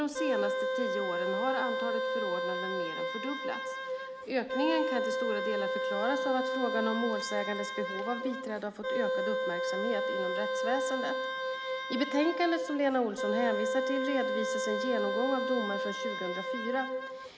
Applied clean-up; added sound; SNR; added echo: none; Wind instrument, woodwind instrument; -1 dB; none.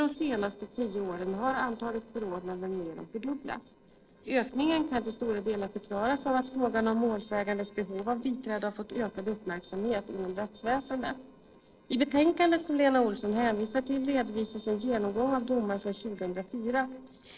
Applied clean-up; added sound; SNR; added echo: neural separator model SepFormer DNS4.